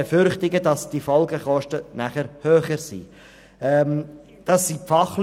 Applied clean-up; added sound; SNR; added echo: none; none; none; none.